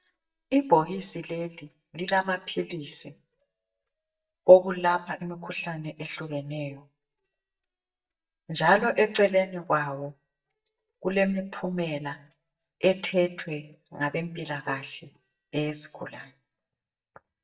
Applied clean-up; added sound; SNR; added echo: neural mask model DeepFilterNet 3.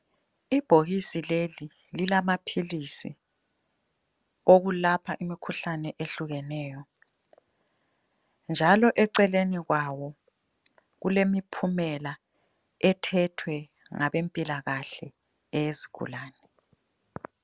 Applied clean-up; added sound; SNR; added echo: none; none; none; none.